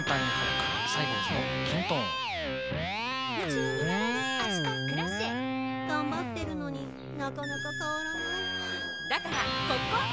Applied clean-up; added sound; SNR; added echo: none; Squeak + Electric guitar; -4 dB; none.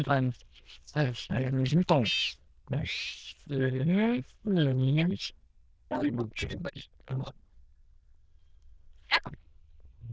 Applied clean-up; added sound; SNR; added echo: neural diffusion model UNIVERSE++.